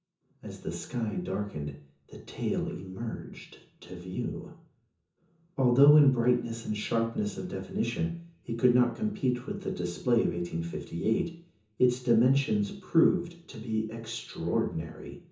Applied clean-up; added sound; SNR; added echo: none; none; none; reverberation time 0.6 s.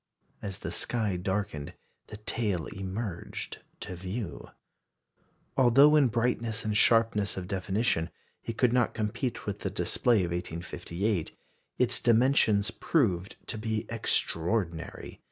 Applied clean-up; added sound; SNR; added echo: none; none; none; none.